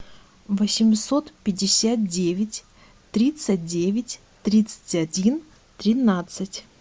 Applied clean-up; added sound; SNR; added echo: none; none; none; none.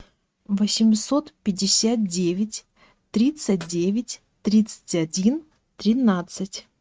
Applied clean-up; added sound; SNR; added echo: neural mask model RNNoise.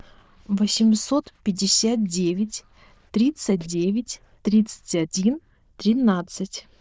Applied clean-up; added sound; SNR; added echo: neural diffusion model UNIVERSE++.